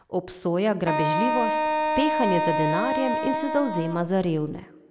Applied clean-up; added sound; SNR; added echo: none; Wind instrument, woodwind instrument; -1 dB; none.